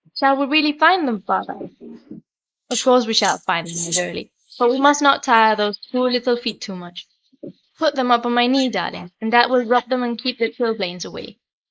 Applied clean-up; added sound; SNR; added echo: neural mask model Resemble Enhance denoiser.